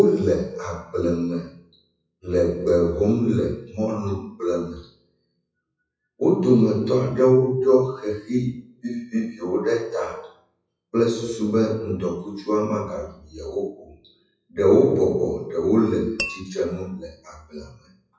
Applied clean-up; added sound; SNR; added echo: classical method WPE with log-MMSE.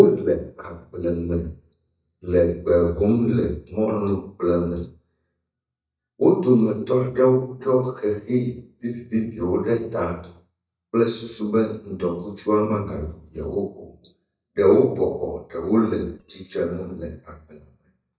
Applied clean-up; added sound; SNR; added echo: neural mask model DeepFilterNet 3.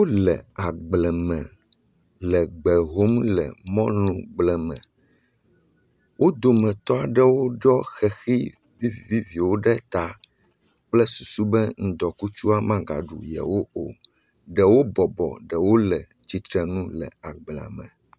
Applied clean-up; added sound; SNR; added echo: none; none; none; none.